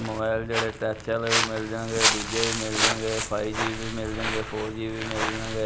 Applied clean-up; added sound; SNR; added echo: none; Walk, footsteps; 0 dB; none.